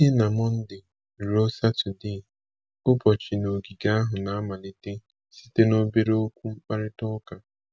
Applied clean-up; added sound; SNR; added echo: none; none; none; none.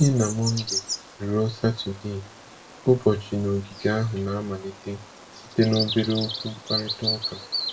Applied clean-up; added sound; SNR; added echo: none; Bird vocalization, bird call, bird song; 8 dB; reverberation time 0.2 s.